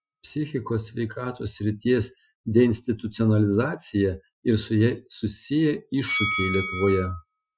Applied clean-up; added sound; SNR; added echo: classical method Wiener filter.